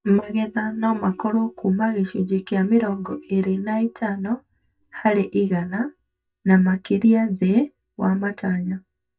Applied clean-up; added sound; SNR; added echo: neural mask model DeepFilterNet 3.